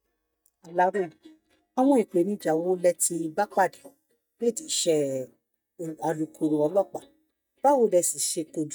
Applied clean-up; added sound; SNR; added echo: neural mask model DeepFilterNet 3.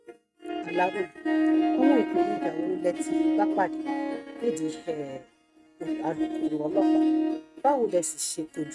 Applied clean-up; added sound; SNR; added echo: neural mask model RNNoise.